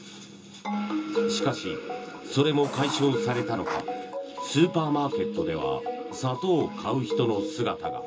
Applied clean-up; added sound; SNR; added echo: none; Writing; 10 dB; reverberation time 0.2 s.